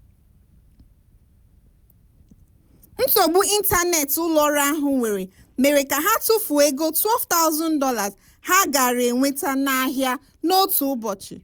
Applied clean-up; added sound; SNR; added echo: none; none; none; none.